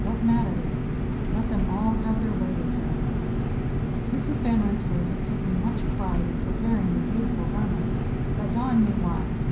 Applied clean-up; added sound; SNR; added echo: none; Engine; -3 dB; reverberation time 0.6 s.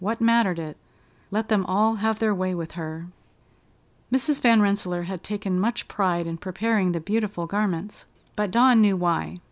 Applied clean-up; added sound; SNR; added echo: none; none; none; none.